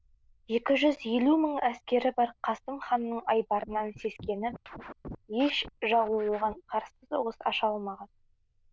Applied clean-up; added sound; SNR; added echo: neural diffusion model UNIVERSE++.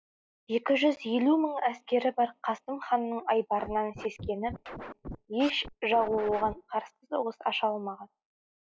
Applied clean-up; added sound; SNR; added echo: classical method log-MMSE.